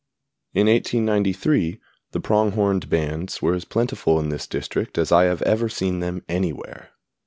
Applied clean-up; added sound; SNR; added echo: none; none; none; none.